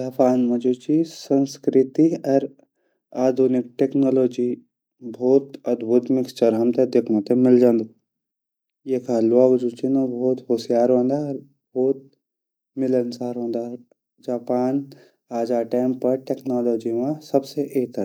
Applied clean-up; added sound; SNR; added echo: none; none; none; none.